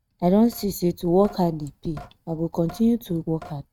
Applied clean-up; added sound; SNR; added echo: neural mask model RNNoise.